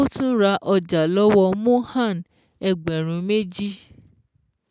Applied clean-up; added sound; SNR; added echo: none; none; none; none.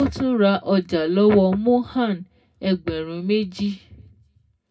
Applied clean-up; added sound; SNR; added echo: none; none; none; reverberation time 0.2 s.